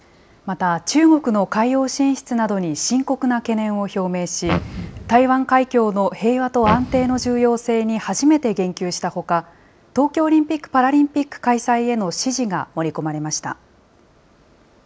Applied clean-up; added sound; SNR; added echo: none; Fart; 7 dB; none.